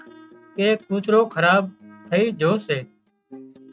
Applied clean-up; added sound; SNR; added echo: neural mask model RNNoise.